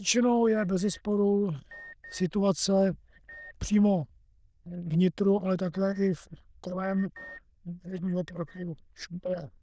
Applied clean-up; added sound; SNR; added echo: neural diffusion model UNIVERSE++.